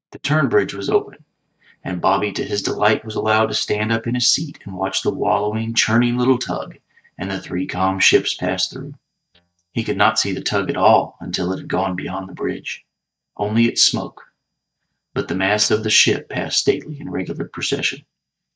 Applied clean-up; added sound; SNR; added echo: neural mask model DeepFilterNet 3.